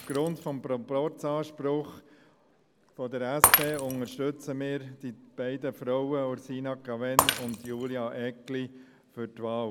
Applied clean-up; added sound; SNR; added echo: none; Shatter; 1 dB; none.